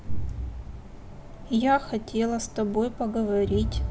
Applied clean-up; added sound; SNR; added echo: none; Crowd; 8 dB; none.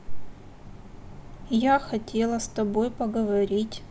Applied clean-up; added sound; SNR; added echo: none; none; none; none.